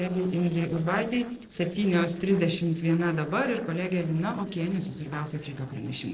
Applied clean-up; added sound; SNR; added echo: neural separator model SepFormer DNS4.